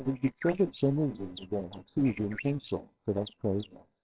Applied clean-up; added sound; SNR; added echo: neural separator model SepFormer WHAMR!.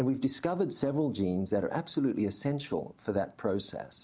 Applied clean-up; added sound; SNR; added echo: none; none; none; none.